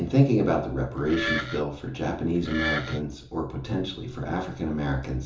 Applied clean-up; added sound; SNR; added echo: none; Wood; 5 dB; reverberation time 0.7 s.